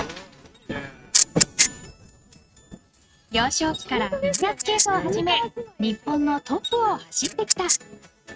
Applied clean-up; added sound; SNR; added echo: neural mask model RNNoise.